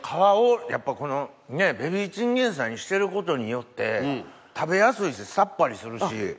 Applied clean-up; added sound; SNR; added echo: none; none; none; none.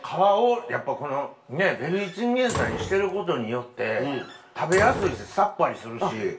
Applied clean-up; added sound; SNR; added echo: none; Slam; 10 dB; reverberation time 0.3 s.